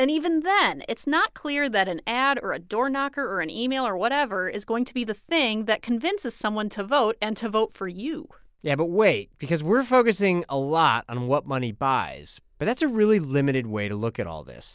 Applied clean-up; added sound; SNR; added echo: none; none; none; none.